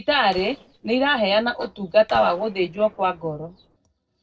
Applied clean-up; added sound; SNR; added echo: neural separator model SepFormer DNS4.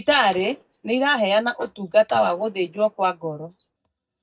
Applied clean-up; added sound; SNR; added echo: neural mask model DeepFilterNet 3.